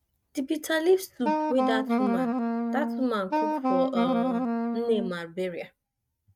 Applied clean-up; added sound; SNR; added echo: neural mask model RNNoise.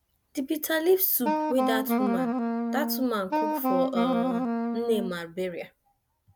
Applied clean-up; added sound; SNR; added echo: none; Wind instrument, woodwind instrument; -2 dB; none.